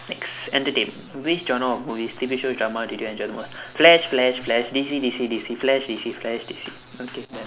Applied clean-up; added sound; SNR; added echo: none; none; none; none.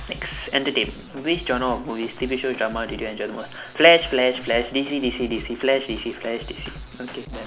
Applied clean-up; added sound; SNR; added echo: none; Drum kit; 17 dB; none.